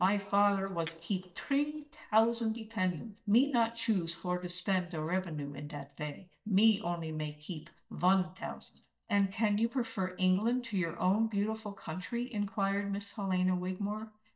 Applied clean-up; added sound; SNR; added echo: neural mask model DeepFilterNet 3.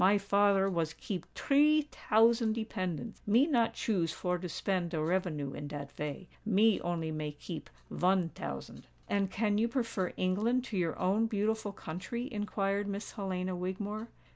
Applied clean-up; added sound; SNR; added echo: none; none; none; none.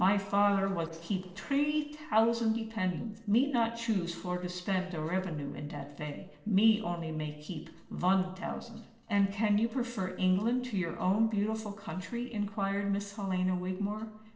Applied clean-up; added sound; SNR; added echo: neural separator model SepFormer DNS4.